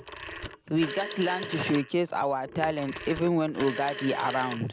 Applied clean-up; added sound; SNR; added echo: none; Telephone; 10 dB; none.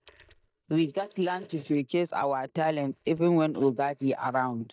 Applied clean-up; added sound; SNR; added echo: neural mask model DeepFilterNet 3.